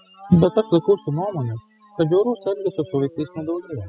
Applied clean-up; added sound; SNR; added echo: classical method spectral subtraction.